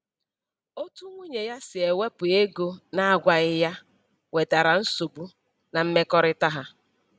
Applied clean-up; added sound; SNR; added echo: none; none; none; none.